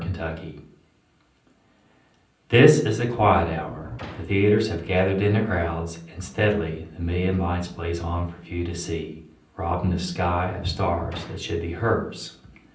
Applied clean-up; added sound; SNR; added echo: none; Sliding door; 18 dB; reverberation time 0.6 s.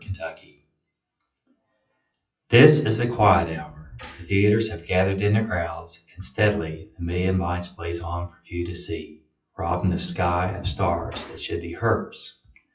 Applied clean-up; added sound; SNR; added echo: classical method WPE with log-MMSE.